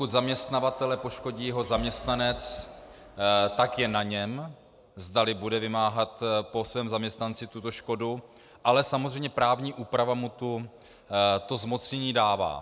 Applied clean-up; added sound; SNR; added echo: none; none; none; none.